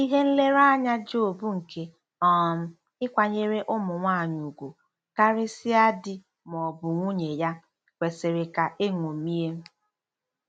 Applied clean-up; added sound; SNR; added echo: none; none; none; none.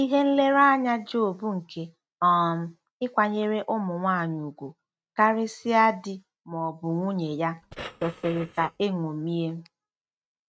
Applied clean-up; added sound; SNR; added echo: neural mask model RNNoise.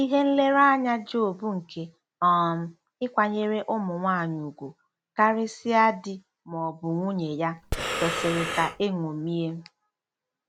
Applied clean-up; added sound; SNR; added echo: none; Breathing; 4 dB; none.